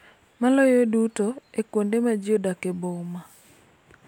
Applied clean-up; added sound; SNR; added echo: none; none; none; none.